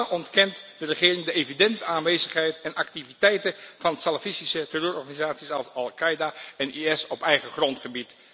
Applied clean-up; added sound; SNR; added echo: none; none; none; none.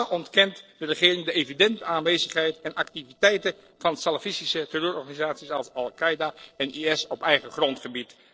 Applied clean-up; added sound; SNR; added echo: neural separator model SepFormer DNS4.